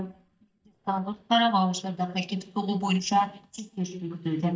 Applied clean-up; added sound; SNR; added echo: neural mask model DeepFilterNet 3.